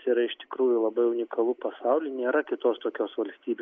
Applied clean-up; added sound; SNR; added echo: neural mask model Resemble Enhance denoiser.